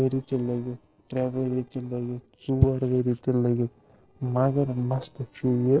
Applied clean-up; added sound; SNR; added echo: neural separator model SepFormer DNS4.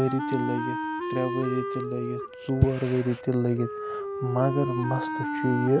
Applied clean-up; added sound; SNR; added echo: none; Wind instrument, woodwind instrument; 5 dB; none.